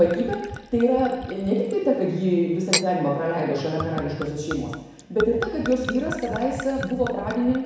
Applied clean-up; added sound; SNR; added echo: none; Gurgling / Chink, clink / Liquid; 11 dB; reverberation time 1.1 s.